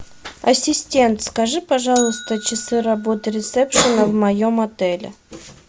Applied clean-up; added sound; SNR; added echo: none; Bell; 19 dB; none.